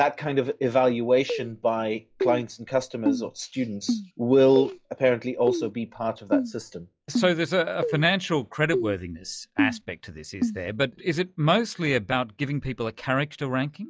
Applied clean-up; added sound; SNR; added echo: classical method log-MMSE.